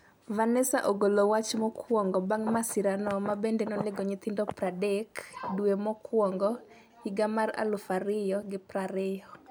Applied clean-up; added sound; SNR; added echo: none; none; none; none.